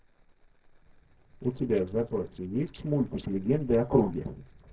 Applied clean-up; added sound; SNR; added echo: neural separator model SepFormer DNS4.